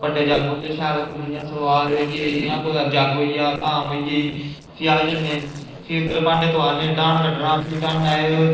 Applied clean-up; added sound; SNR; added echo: neural separator model SepFormer DNS4.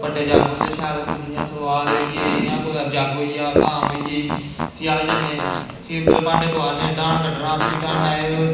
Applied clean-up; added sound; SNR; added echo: none; Fart; 1 dB; reverberation time 1.1 s.